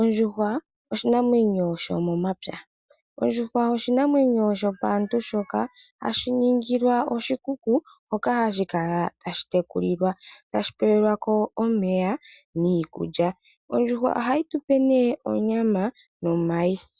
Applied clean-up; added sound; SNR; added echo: none; none; none; none.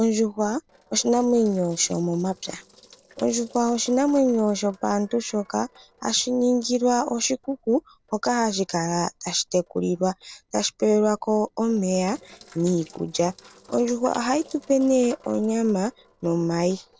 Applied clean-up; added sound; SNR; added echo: neural separator model SepFormer DNS4.